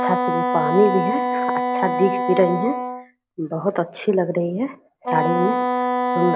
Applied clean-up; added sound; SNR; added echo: none; Wind instrument, woodwind instrument; 1 dB; none.